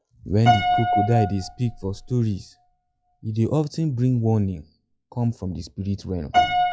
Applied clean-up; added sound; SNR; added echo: classical method log-MMSE.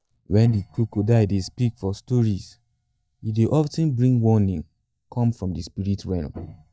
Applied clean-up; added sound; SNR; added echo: neural mask model DeepFilterNet 3.